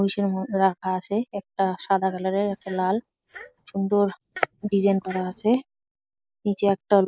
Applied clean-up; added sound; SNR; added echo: neural mask model Resemble Enhance denoiser.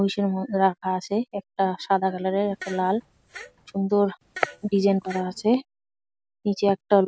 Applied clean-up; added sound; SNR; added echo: none; Fart; 19 dB; none.